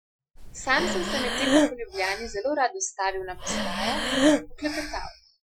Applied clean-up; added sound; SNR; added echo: classical method Wiener filter.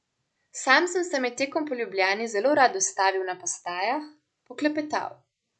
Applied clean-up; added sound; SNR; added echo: none; none; none; none.